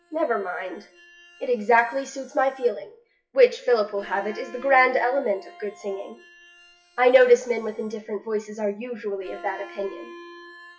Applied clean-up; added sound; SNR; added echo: classical method WPE with log-MMSE.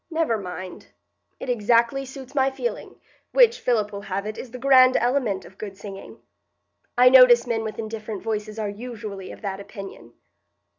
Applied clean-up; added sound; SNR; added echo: none; none; none; none.